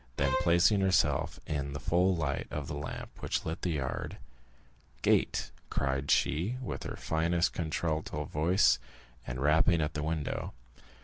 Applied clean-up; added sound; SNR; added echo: none; Bowed string instrument; 6 dB; none.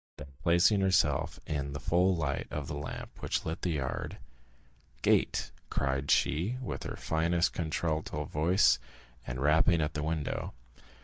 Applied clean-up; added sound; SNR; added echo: neural mask model DeepFilterNet 3.